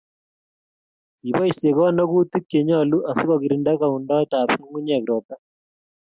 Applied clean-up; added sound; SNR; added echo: none; none; none; none.